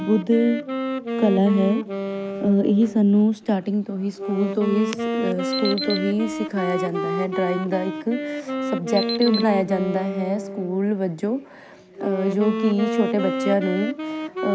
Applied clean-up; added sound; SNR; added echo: none; Wind instrument, woodwind instrument + Alarm; 5 dB; none.